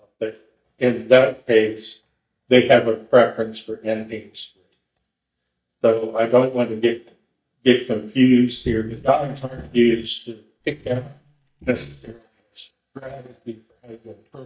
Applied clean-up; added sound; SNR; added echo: neural mask model DeepFilterNet 3.